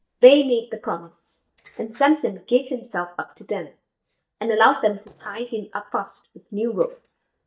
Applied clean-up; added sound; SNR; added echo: neural mask model DeepFilterNet 3.